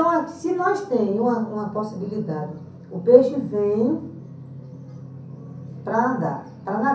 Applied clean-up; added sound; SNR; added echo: none; none; none; reverberation time 0.6 s.